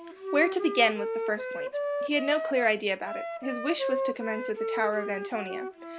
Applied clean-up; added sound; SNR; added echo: none; Wind instrument, woodwind instrument; 4 dB; none.